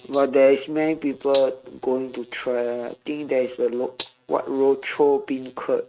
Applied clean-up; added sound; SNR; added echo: neural mask model RNNoise.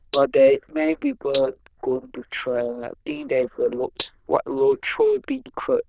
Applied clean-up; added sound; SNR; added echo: neural diffusion model UNIVERSE++.